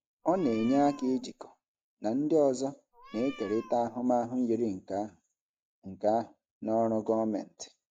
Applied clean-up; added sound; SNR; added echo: none; Meow; 19 dB; none.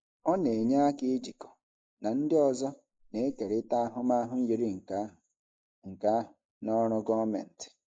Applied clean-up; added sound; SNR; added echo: neural mask model Resemble Enhance denoiser.